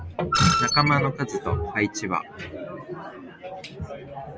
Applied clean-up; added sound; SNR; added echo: none; Screech; -2 dB; none.